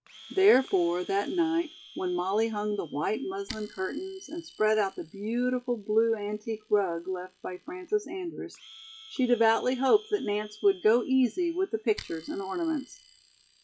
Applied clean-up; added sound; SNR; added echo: classical method log-MMSE.